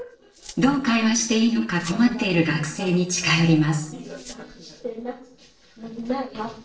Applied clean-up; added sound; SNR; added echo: neural separator model SepFormer DNS4.